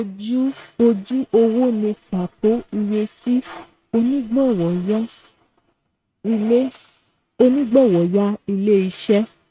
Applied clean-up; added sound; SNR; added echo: neural mask model RNNoise.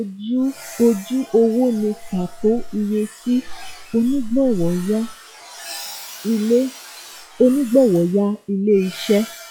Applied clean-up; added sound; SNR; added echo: classical method log-MMSE.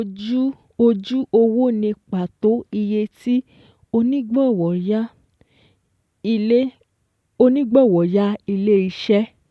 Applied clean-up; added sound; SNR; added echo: none; none; none; none.